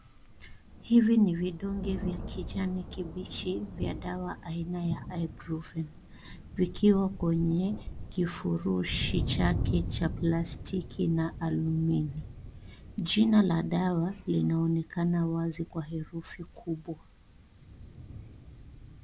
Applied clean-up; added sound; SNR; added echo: none; Thunder; 9 dB; none.